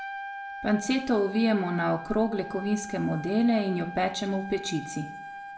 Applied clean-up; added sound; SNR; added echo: none; Trumpet; 12 dB; reverberation time 0.6 s.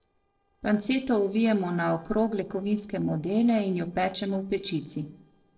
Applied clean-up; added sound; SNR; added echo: neural separator model SepFormer DNS4.